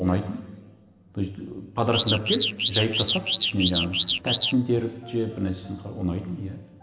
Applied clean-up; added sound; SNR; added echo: none; Alarm / Car; -1 dB; reverberation time 2.0 s.